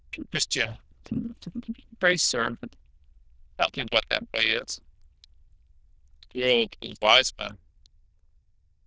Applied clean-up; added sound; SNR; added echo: neural diffusion model UNIVERSE++.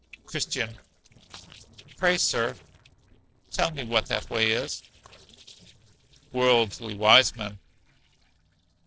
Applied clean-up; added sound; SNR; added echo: neural separator model SepFormer DNS4.